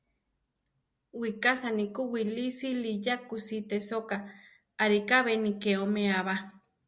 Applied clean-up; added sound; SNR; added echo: none; none; none; none.